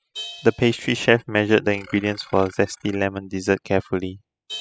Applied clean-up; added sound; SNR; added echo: classical method spectral subtraction.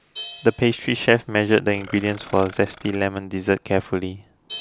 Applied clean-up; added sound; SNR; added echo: none; Crash cymbal + Burping, eructation; 19 dB; none.